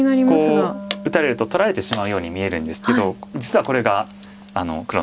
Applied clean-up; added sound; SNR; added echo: none; Wind instrument, woodwind instrument; 16 dB; none.